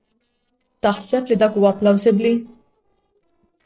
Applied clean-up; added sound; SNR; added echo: neural separator model SepFormer DNS4.